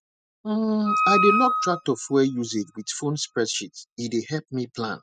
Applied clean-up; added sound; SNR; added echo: classical method spectral subtraction.